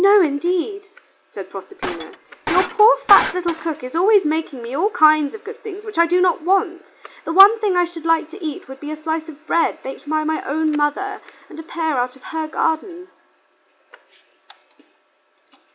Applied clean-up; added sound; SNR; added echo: none; Shatter; 8 dB; none.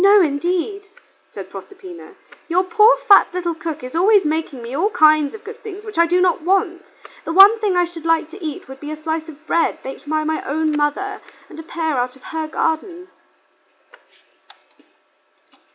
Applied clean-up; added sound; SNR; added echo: none; none; none; none.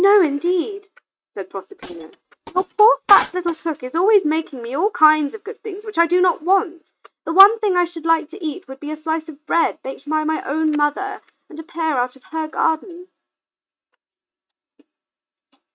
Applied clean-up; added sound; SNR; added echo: neural mask model RNNoise.